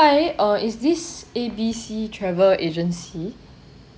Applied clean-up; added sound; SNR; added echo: none; none; none; none.